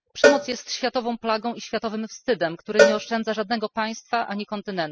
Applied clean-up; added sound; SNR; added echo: classical method spectral subtraction.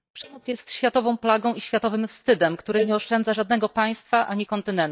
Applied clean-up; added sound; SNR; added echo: neural mask model DeepFilterNet 3.